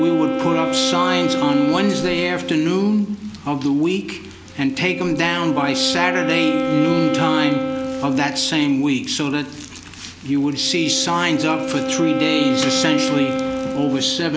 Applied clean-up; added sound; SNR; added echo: none; Wind instrument, woodwind instrument; 4 dB; none.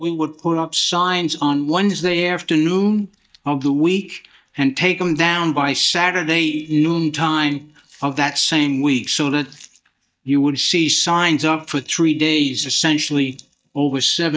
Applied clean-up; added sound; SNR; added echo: neural mask model DeepFilterNet 3.